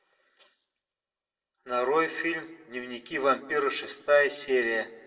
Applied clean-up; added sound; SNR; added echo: none; none; none; reverberation time 1.1 s.